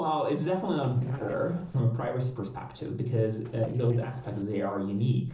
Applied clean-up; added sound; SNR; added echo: neural separator model SepFormer DNS4.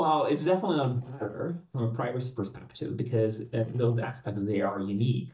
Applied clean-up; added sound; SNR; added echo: neural mask model DeepFilterNet 3.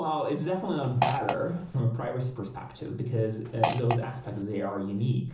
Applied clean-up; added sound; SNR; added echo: none; Fart; 3 dB; reverberation time 0.6 s.